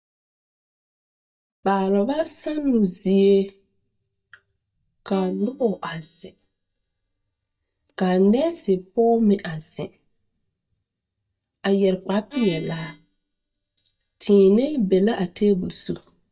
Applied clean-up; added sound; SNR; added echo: neural mask model DeepFilterNet 3.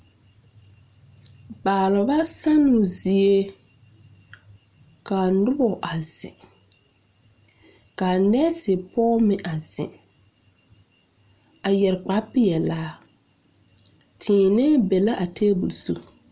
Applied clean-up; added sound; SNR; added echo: none; none; none; none.